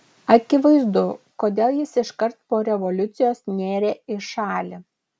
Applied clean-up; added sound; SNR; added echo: none; none; none; none.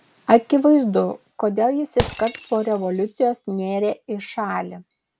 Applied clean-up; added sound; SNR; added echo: none; Shatter; 15 dB; none.